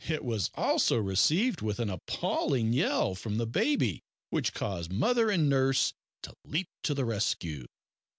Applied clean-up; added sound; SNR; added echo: none; none; none; none.